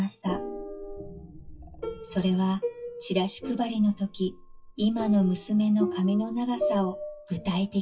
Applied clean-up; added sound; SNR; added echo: classical method WPE with log-MMSE.